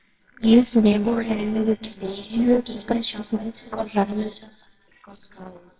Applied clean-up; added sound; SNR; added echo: neural separator model SepFormer WHAMR!.